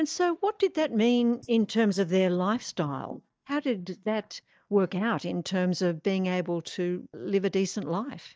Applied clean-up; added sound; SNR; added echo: neural mask model DeepFilterNet 3.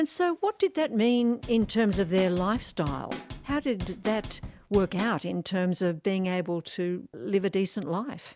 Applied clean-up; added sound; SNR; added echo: none; Drum / Drum kit; 12 dB; none.